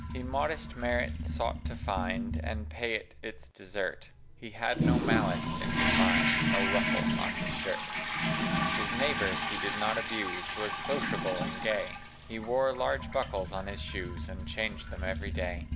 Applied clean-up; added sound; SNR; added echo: none; Toilet flush; -2 dB; none.